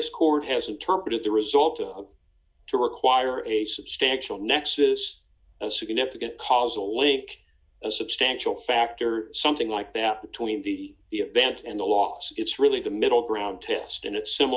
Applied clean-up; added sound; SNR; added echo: none; none; none; none.